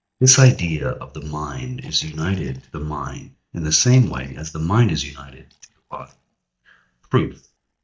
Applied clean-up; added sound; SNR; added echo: neural mask model DeepFilterNet 3.